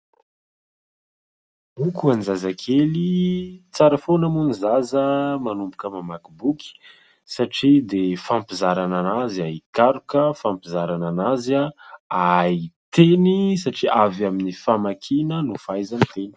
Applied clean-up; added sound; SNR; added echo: none; none; none; none.